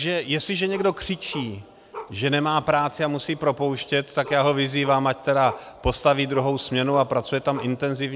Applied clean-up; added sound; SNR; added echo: none; Bark; 18 dB; none.